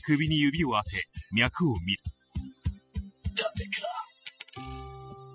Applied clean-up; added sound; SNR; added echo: classical method spectral subtraction.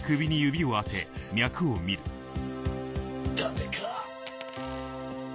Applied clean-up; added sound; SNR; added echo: none; Coin (dropping); 15 dB; none.